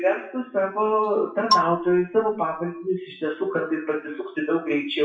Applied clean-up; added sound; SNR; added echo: classical method WPE with log-MMSE.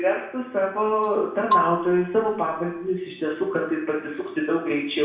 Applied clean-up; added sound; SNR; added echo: none; Marimba, xylophone; 3 dB; reverberation time 0.7 s.